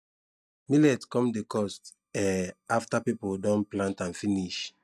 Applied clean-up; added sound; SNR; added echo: neural mask model DeepFilterNet 3.